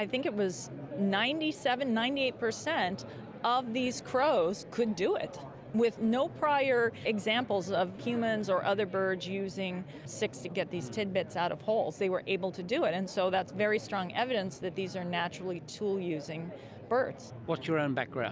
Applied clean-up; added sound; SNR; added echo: none; none; none; none.